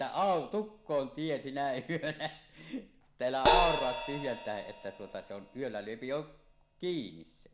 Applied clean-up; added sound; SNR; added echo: none; Crash cymbal; -4 dB; none.